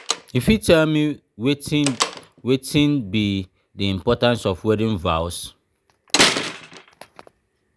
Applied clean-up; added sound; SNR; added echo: none; Slam; 7 dB; none.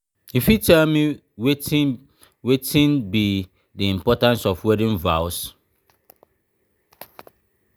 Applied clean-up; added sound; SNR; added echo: none; none; none; none.